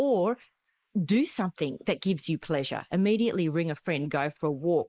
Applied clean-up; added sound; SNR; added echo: neural mask model Resemble Enhance denoiser.